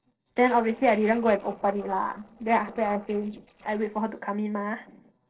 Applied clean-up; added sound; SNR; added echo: neural separator model SepFormer DNS4.